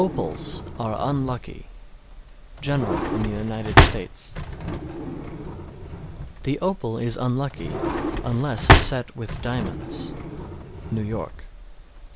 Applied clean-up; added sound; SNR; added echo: none; Drawer open or close; -3 dB; none.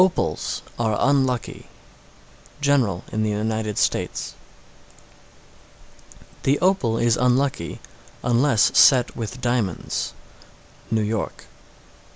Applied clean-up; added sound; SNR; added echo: none; none; none; none.